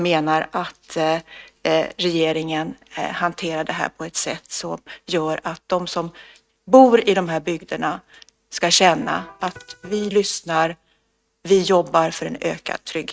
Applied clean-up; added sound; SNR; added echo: neural mask model RNNoise.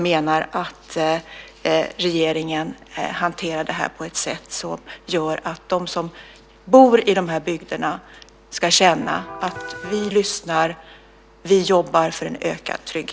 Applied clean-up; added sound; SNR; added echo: none; Electric guitar; 13 dB; none.